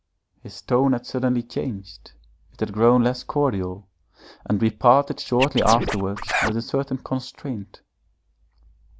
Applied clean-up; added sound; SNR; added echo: none; Scratching (performance technique); 2 dB; none.